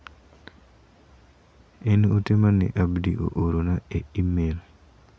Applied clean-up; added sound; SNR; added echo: none; none; none; none.